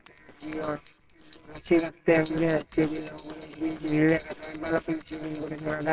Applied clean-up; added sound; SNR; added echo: neural separator model SepFormer WHAMR!.